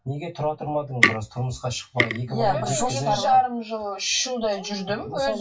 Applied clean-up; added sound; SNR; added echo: classical method WPE with log-MMSE.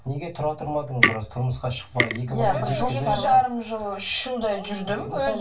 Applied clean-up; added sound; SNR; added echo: none; Tick; 2 dB; reverberation time 0.2 s.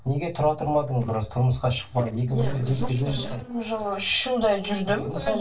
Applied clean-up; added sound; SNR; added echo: neural separator model SepFormer DNS4.